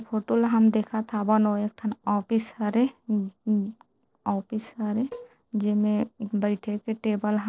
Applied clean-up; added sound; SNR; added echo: neural separator model SepFormer DNS4.